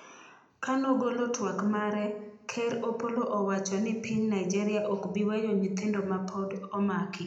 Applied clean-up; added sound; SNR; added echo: none; none; none; reverberation time 0.7 s.